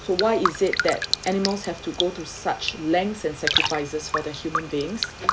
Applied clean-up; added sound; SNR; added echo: none; Raindrop; 3 dB; none.